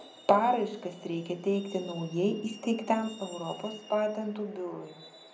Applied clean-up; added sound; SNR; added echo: none; Truck; 20 dB; reverberation time 0.5 s.